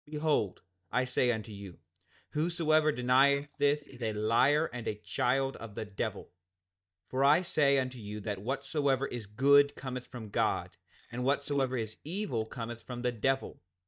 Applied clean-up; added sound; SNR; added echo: neural mask model DeepFilterNet 3.